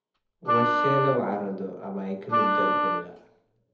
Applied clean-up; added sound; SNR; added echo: none; Wind instrument, woodwind instrument; -3 dB; reverberation time 0.7 s.